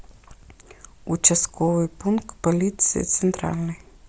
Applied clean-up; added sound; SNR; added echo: none; none; none; none.